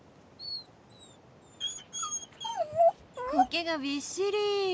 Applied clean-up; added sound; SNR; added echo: none; Dog; -2 dB; none.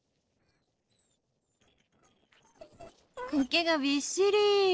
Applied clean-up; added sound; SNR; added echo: neural separator model SepFormer DNS4.